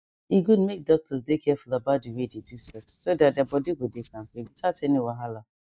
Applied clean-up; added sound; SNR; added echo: neural mask model DeepFilterNet 3.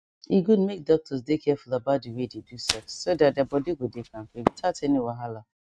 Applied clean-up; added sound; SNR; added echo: neural mask model RNNoise.